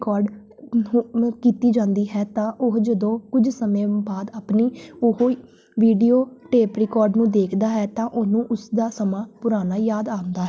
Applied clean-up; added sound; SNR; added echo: none; none; none; none.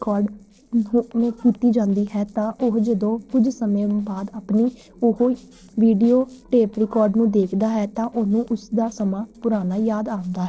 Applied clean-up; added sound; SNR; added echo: neural separator model SepFormer DNS4.